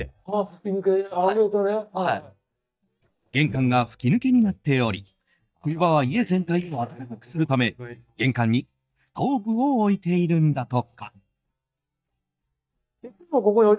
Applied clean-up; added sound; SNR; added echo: neural mask model DeepFilterNet 3.